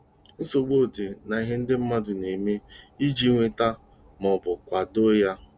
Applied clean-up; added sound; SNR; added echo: none; none; none; none.